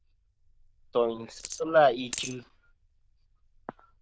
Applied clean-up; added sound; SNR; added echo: neural diffusion model UNIVERSE++.